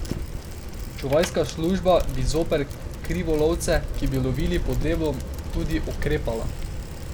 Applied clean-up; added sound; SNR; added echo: none; Bicycle; 2 dB; none.